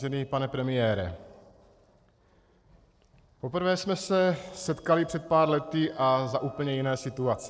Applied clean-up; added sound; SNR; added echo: neural separator model SepFormer DNS4.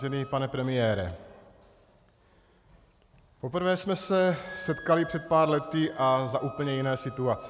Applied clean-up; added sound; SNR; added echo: none; Wind instrument, woodwind instrument; 19 dB; none.